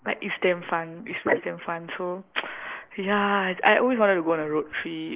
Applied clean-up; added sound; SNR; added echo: neural mask model Resemble Enhance denoiser.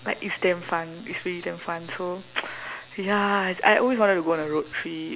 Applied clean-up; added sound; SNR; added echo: none; none; none; none.